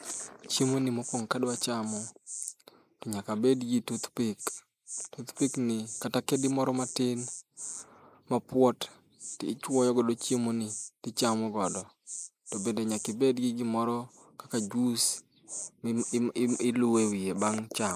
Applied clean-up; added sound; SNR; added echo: neural mask model Resemble Enhance denoiser.